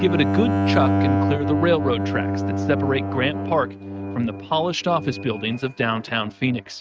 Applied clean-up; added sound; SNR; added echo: neural mask model RNNoise.